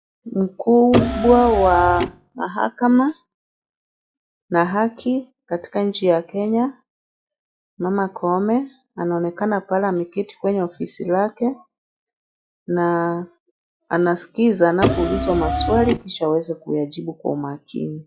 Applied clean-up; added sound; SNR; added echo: classical method log-MMSE.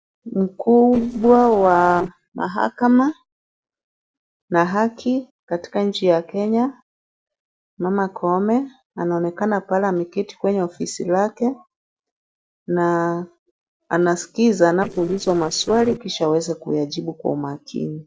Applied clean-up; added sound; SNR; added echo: neural separator model SepFormer DNS4.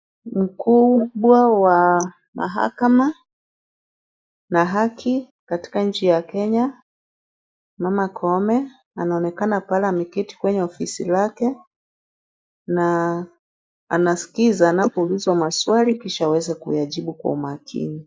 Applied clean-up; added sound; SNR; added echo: neural mask model Resemble Enhance denoiser.